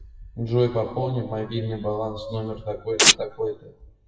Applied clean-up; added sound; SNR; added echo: classical method WPE with log-MMSE.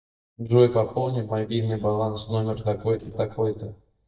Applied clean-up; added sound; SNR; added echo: neural mask model DeepFilterNet 3.